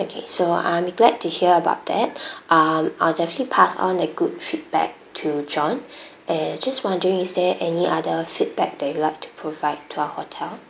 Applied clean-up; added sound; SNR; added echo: none; none; none; none.